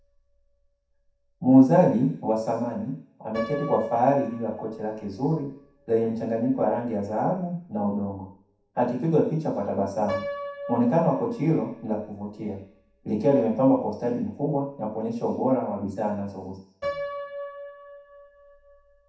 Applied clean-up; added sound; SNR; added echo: none; Piano; 15 dB; reverberation time 0.7 s.